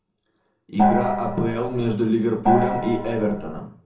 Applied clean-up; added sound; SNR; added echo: none; Gong; -1 dB; reverberation time 0.5 s.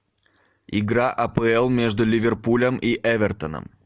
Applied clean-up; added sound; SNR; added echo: none; none; none; none.